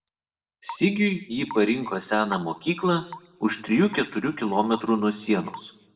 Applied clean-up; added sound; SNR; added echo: none; Raindrop / Drip / Water tap, faucet; 20 dB; reverberation time 0.7 s.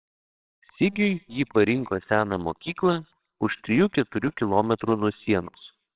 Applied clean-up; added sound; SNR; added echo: neural separator model SepFormer WHAMR!.